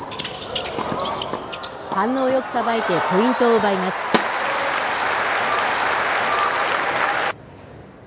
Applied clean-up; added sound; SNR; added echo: none; Snare drum; 7 dB; none.